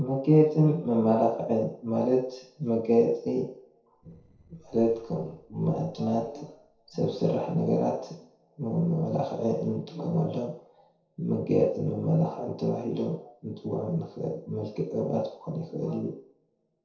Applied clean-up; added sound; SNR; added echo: neural separator model SepFormer DNS4.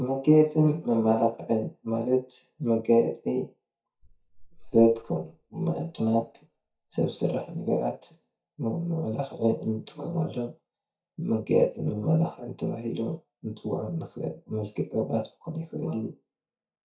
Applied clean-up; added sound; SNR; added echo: neural mask model DeepFilterNet 3.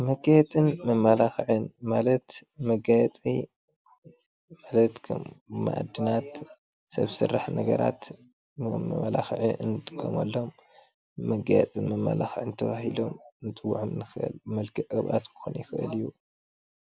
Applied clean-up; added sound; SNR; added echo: none; none; none; none.